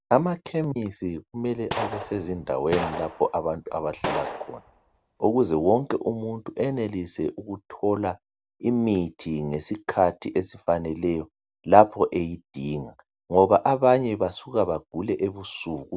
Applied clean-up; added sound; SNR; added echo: none; Gunshot, gunfire; 9 dB; none.